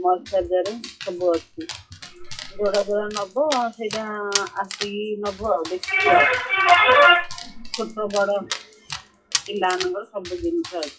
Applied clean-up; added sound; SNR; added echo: classical method WPE with log-MMSE.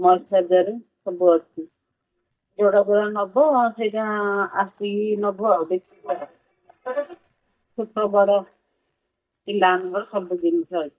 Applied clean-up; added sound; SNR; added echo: neural mask model DeepFilterNet 3.